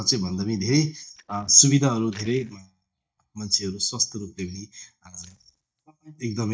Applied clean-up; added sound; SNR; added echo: neural mask model DeepFilterNet 3.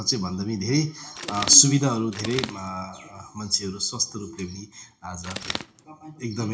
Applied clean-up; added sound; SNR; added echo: none; Bird; 9 dB; reverberation time 0.4 s.